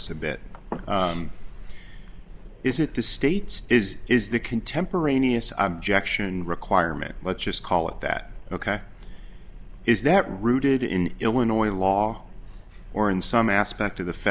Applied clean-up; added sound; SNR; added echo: none; none; none; none.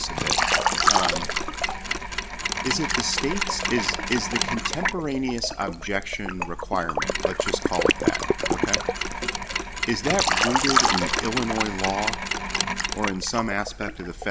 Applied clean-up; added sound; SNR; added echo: none; Liquid + Mechanisms; -3 dB; none.